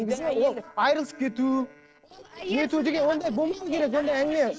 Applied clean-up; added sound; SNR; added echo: neural separator model SepFormer DNS4.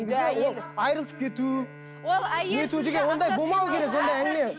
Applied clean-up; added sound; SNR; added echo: none; Bowed string instrument; 19 dB; none.